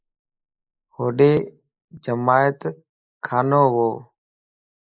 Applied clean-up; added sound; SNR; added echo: neural mask model Resemble Enhance denoiser.